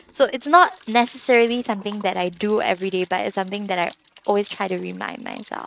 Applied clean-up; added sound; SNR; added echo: neural mask model RNNoise.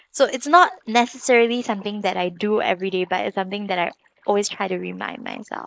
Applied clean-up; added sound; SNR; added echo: neural mask model Resemble Enhance denoiser.